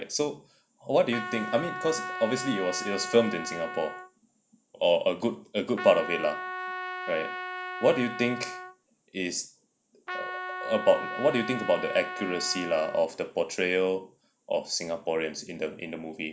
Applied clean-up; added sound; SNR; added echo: none; Trumpet; 8 dB; none.